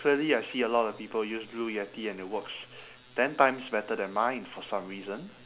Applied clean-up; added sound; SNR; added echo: none; none; none; none.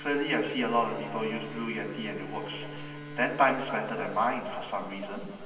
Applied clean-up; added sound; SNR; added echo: none; Bowed string instrument; 14 dB; reverberation time 2.3 s.